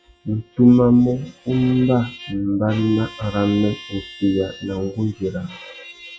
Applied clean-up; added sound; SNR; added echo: classical method log-MMSE.